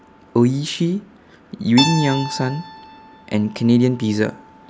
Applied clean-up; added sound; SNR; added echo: none; Keyboard (musical); 11 dB; none.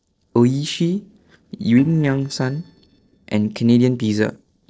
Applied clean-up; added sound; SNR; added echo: neural separator model SepFormer DNS4.